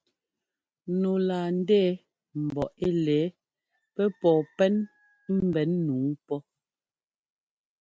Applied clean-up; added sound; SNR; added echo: none; none; none; none.